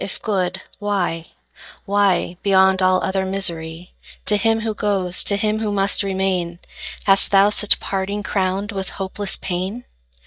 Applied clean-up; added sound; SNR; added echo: neural mask model DeepFilterNet 3.